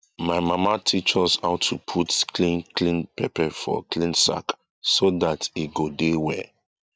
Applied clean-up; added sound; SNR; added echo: none; none; none; none.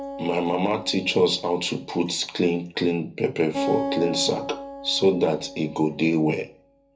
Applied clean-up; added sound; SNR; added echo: none; Acoustic guitar; 10 dB; reverberation time 0.3 s.